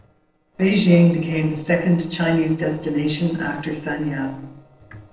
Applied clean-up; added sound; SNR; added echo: neural separator model SepFormer DNS4.